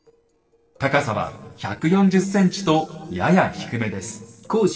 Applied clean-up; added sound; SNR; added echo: neural separator model SepFormer DNS4.